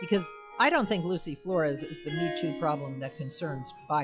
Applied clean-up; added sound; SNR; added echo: classical method log-MMSE.